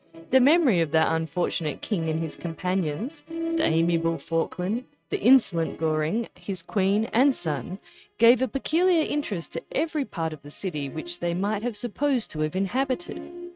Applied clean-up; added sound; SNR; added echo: neural mask model RNNoise.